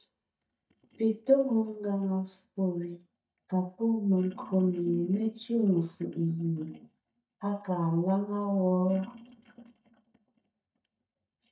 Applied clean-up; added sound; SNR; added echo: neural mask model DeepFilterNet 3.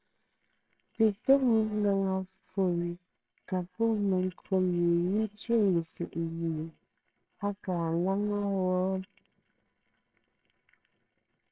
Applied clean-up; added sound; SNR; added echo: neural separator model SepFormer WHAMR!.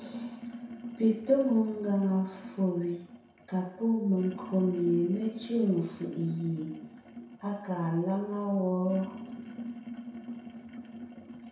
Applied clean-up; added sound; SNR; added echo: none; Sink (filling or washing); 13 dB; reverberation time 0.7 s.